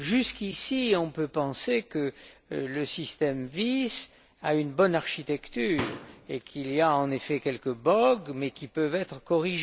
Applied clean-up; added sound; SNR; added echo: none; Slam; 11 dB; none.